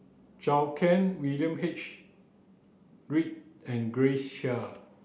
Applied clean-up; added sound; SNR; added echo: none; none; none; none.